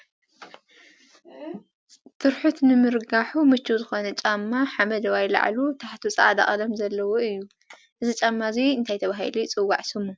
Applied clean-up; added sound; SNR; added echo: none; none; none; none.